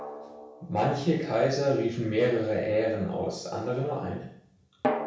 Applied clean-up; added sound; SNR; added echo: none; Drum; 11 dB; reverberation time 0.6 s.